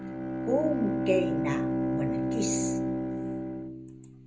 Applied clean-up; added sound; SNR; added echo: none; Bowed string instrument; -3 dB; reverberation time 0.5 s.